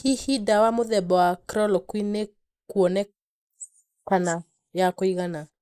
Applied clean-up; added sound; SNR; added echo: neural mask model Resemble Enhance denoiser.